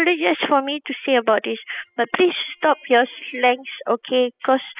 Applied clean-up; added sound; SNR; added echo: classical method spectral subtraction.